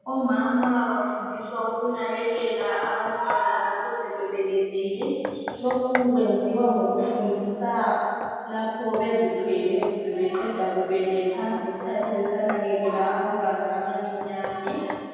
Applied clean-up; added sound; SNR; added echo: none; Knock; 15 dB; reverberation time 2.0 s.